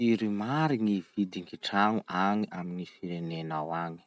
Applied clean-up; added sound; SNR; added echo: none; none; none; none.